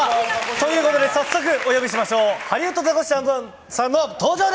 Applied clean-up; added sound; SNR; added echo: none; none; none; none.